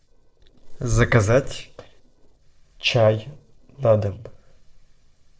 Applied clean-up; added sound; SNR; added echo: neural separator model SepFormer DNS4.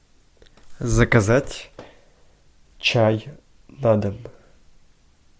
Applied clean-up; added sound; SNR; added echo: none; none; none; none.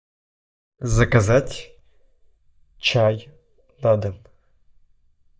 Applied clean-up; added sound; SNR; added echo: neural mask model DeepFilterNet 3.